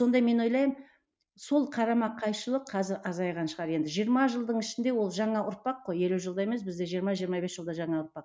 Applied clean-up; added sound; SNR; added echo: none; none; none; none.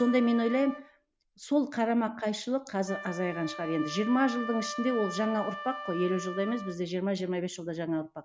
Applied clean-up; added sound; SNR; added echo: none; Wind instrument, woodwind instrument; 12 dB; none.